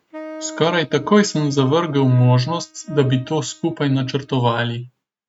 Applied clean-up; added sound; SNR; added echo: neural mask model RNNoise.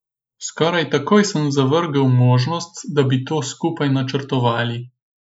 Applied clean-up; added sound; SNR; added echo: neural mask model Resemble Enhance denoiser.